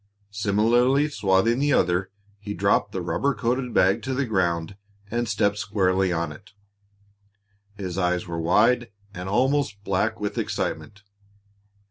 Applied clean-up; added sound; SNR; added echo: none; none; none; none.